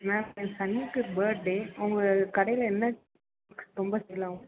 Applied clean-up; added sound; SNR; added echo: none; none; none; none.